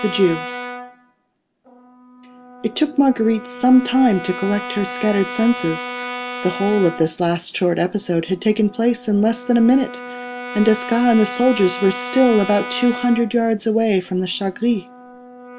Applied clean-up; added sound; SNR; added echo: none; Brass instrument; 12 dB; none.